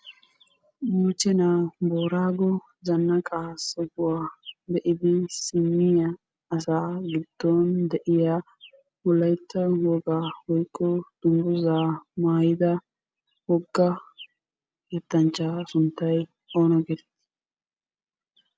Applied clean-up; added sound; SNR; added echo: none; none; none; none.